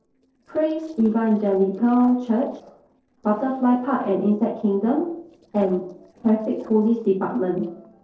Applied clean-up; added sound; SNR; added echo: neural separator model SepFormer DNS4.